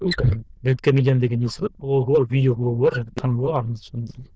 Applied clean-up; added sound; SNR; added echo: neural diffusion model UNIVERSE++.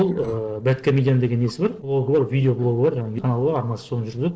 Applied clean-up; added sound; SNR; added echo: neural separator model SepFormer DNS4.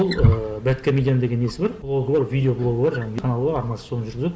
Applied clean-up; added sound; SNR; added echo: none; Wild animals; 6 dB; none.